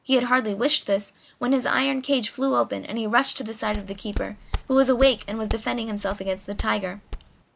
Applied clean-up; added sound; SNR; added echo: none; Walk, footsteps; 9 dB; none.